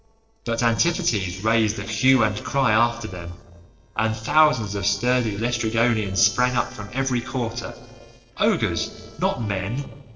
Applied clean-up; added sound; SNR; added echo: neural separator model SepFormer DNS4.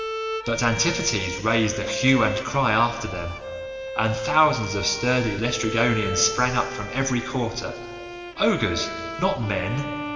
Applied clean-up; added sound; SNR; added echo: none; Bowed string instrument; 8 dB; reverberation time 2.0 s.